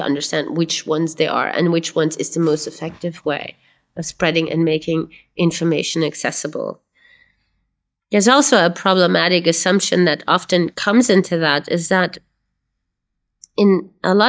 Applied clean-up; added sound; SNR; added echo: neural mask model DeepFilterNet 3.